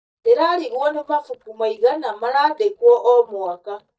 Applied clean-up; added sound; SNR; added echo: neural mask model DeepFilterNet 3.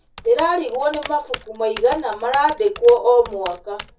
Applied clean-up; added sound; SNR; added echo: none; Typing; 16 dB; reverberation time 0.3 s.